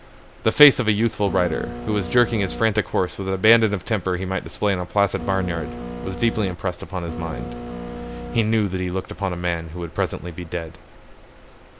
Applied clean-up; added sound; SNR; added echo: none; Printer; 8 dB; none.